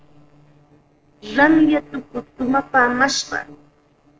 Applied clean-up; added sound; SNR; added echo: neural separator model SepFormer DNS4.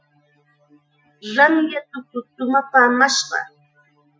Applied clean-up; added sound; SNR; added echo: classical method Wiener filter.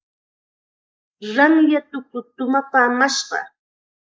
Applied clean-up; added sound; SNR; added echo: neural mask model Resemble Enhance denoiser.